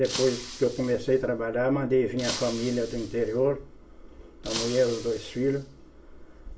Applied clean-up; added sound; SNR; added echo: none; Shatter; 13 dB; reverberation time 0.2 s.